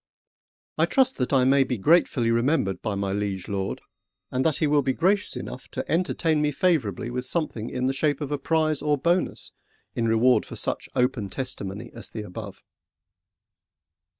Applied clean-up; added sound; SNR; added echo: neural mask model DeepFilterNet 3.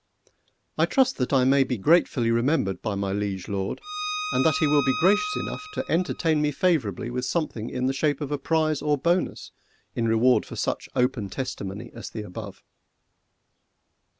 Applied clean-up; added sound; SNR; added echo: none; Bowed string instrument; 8 dB; none.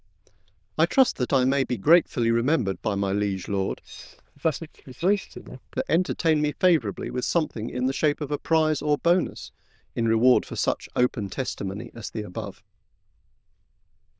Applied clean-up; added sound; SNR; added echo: neural diffusion model UNIVERSE++.